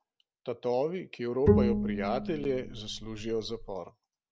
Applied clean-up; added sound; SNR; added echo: none; Bowed string instrument; -3 dB; none.